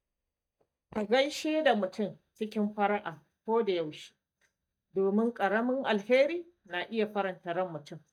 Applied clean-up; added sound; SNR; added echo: neural mask model DeepFilterNet 3.